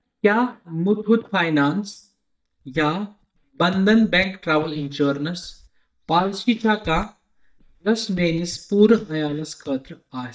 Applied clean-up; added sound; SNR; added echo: neural mask model DeepFilterNet 3.